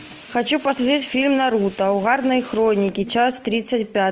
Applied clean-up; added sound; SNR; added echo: none; none; none; none.